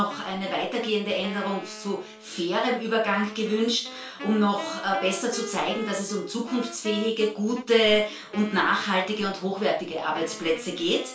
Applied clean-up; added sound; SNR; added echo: none; Wind instrument, woodwind instrument; 15 dB; reverberation time 0.3 s.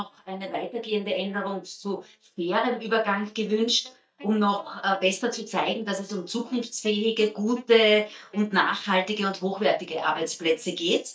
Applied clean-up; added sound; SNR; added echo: neural mask model DeepFilterNet 3.